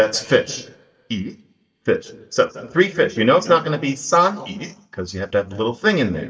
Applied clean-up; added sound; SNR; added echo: neural mask model DeepFilterNet 3.